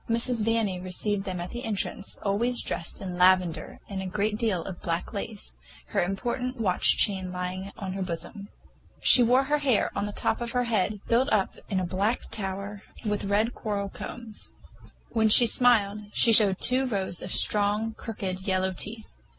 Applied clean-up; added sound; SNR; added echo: none; none; none; none.